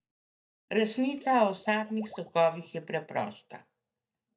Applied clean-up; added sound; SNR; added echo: neural mask model DeepFilterNet 3.